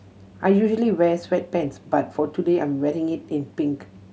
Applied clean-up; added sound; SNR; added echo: none; none; none; none.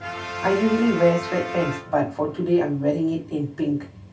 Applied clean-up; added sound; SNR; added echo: none; Brass instrument; 11 dB; reverberation time 0.2 s.